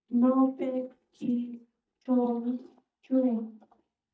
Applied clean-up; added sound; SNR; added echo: neural mask model DeepFilterNet 3.